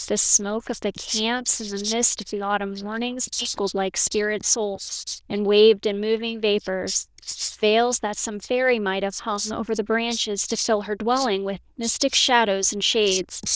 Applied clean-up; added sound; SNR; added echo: neural diffusion model UNIVERSE++.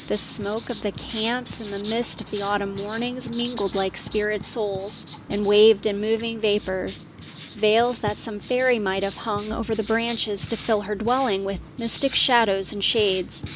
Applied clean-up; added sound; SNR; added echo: none; Writing; 8 dB; none.